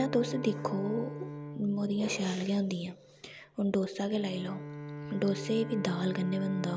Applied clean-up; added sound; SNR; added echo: none; Bowed string instrument; 10 dB; none.